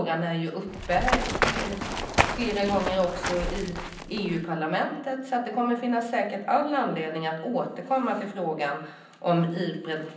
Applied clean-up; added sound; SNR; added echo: none; Run; 1 dB; reverberation time 0.6 s.